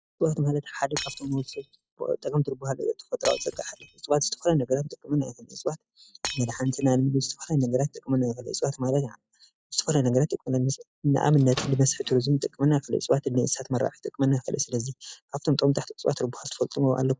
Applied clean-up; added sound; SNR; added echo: classical method log-MMSE.